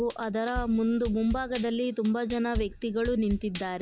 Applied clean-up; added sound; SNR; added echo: none; Drum kit; 11 dB; none.